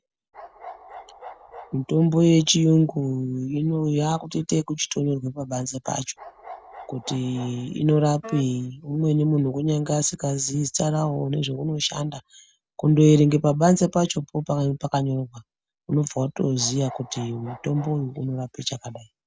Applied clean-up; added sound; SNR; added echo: none; Bark + Wind instrument, woodwind instrument; 19 dB; none.